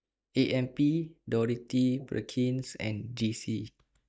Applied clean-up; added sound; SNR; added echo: neural mask model DeepFilterNet 3.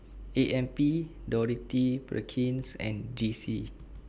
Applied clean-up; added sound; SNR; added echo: none; none; none; none.